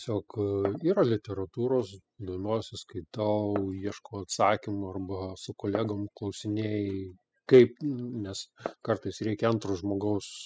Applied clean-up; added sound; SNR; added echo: classical method spectral subtraction.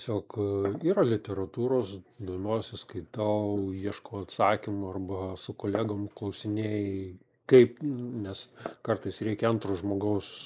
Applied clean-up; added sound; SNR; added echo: neural mask model Resemble Enhance denoiser.